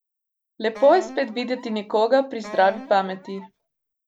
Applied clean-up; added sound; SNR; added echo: none; Wind instrument, woodwind instrument; 16 dB; none.